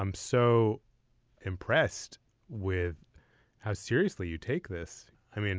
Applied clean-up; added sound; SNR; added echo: none; none; none; none.